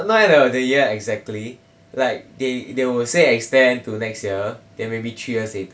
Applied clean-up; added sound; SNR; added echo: none; none; none; none.